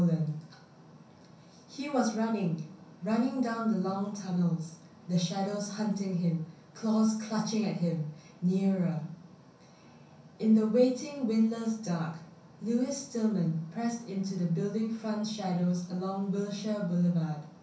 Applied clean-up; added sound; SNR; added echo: none; none; none; reverberation time 0.6 s.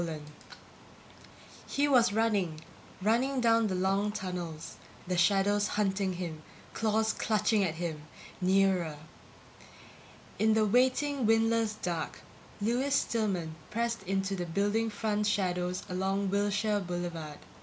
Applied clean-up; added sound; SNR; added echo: none; none; none; none.